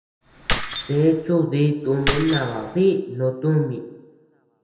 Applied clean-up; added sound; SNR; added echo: none; Keys jangling; 6 dB; reverberation time 0.9 s.